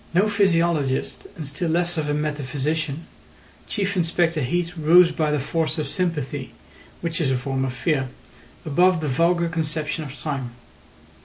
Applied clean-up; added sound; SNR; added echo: none; none; none; none.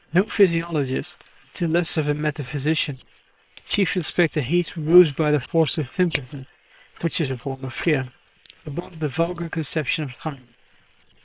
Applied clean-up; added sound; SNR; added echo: neural separator model SepFormer WHAM!.